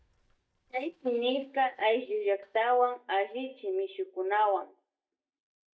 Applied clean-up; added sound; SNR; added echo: neural mask model DeepFilterNet 3.